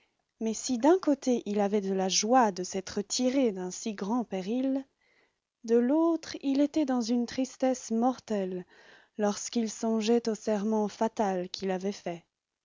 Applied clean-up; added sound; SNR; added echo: none; none; none; none.